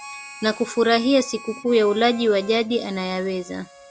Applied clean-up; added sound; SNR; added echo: none; Harmonica; 19 dB; none.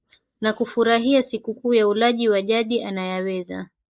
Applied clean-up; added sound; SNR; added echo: neural mask model Resemble Enhance denoiser.